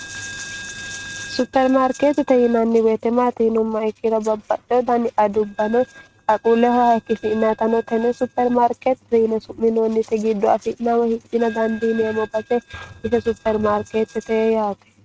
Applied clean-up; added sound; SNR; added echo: neural mask model RNNoise.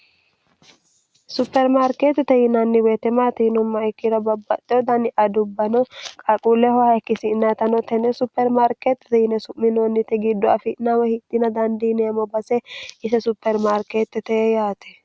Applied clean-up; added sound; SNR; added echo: none; none; none; none.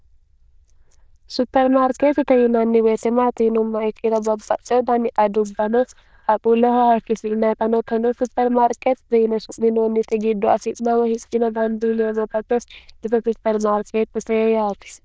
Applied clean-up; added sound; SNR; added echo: neural diffusion model UNIVERSE++.